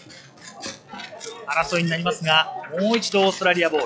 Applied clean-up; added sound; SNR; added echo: classical method log-MMSE.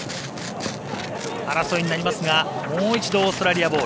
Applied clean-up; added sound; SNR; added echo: none; Tearing; 11 dB; none.